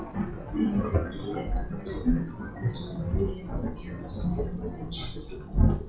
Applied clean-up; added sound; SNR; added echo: classical method WPE with log-MMSE.